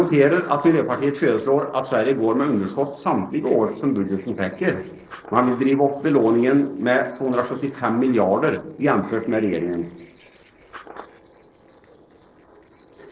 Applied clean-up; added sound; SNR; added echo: neural separator model SepFormer DNS4.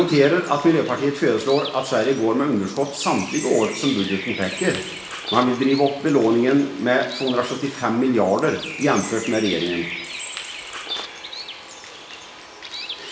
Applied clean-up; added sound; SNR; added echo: none; Bird; 12 dB; reverberation time 0.8 s.